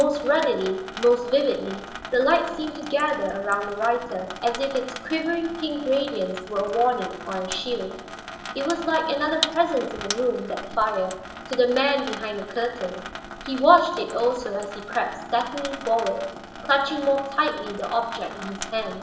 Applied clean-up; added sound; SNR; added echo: none; Sink (filling or washing) / Water tap, faucet; 12 dB; reverberation time 0.9 s.